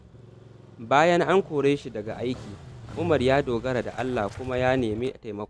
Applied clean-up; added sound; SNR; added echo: none; Motorcycle; 16 dB; none.